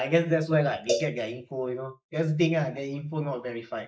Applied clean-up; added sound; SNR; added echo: neural mask model Resemble Enhance denoiser.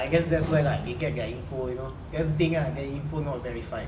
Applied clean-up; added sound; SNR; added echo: none; none; none; none.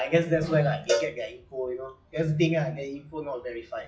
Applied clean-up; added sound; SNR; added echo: classical method log-MMSE.